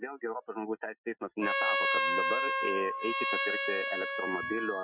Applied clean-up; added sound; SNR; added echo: classical method Wiener filter.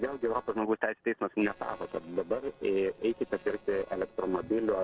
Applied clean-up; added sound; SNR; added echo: neural separator model SepFormer DNS4.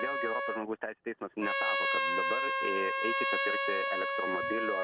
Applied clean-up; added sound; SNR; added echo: none; Trumpet; -5 dB; none.